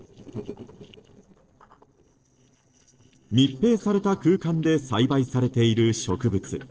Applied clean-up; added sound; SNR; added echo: neural separator model SepFormer DNS4.